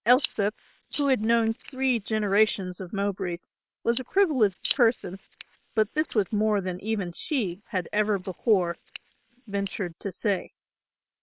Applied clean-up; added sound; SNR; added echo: neural separator model SepFormer WHAM!.